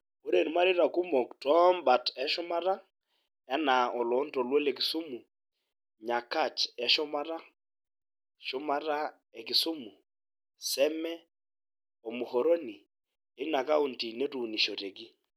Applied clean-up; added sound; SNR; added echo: none; none; none; none.